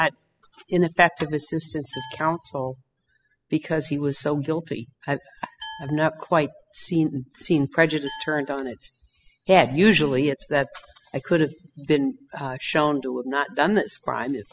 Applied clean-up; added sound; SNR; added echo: classical method spectral subtraction.